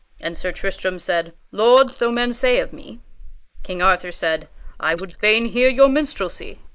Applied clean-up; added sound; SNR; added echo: neural mask model Resemble Enhance denoiser.